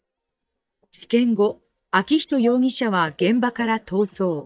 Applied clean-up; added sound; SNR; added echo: neural mask model DeepFilterNet 3.